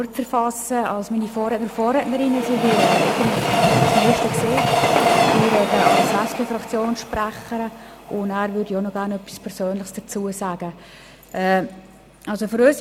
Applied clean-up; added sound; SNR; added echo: none; Train; 0 dB; none.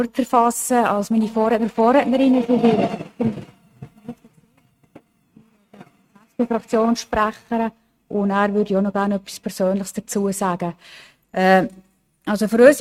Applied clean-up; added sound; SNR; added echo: neural mask model RNNoise.